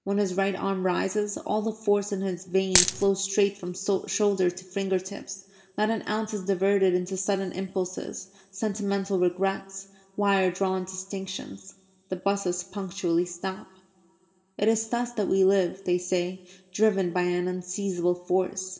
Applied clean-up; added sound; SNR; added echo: none; Coin (dropping); -5 dB; reverberation time 2.1 s.